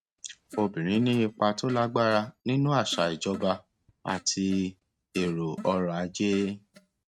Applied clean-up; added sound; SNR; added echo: neural mask model RNNoise.